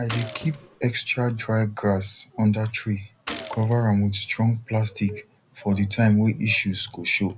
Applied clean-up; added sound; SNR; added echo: none; Gunshot, gunfire; 14 dB; none.